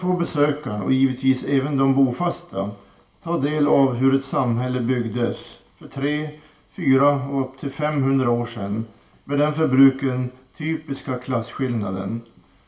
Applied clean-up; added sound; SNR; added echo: none; none; none; reverberation time 0.2 s.